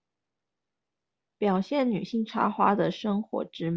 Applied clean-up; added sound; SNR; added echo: none; none; none; none.